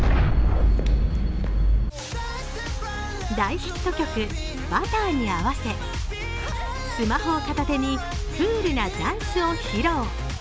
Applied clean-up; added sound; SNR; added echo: none; none; none; none.